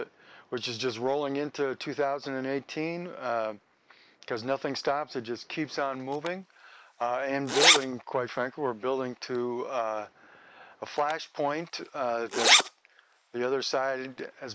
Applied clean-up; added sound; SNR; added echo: neural mask model Resemble Enhance denoiser.